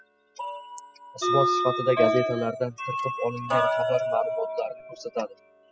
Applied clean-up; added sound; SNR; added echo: classical method spectral subtraction.